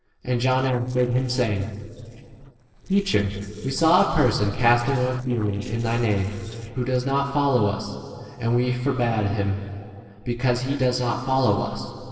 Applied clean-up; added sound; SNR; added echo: neural separator model SepFormer DNS4.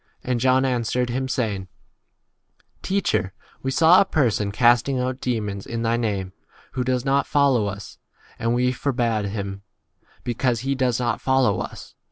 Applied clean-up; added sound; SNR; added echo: none; none; none; none.